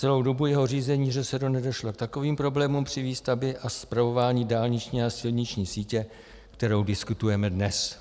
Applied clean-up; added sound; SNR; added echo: none; none; none; none.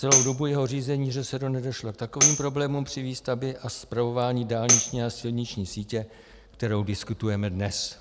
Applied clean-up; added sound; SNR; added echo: none; Tambourine; 0 dB; none.